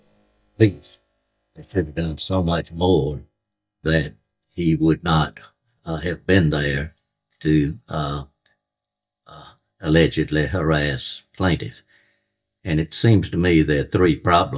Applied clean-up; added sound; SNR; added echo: neural mask model DeepFilterNet 3.